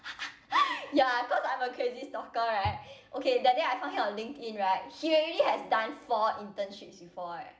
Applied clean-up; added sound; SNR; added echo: none; none; none; none.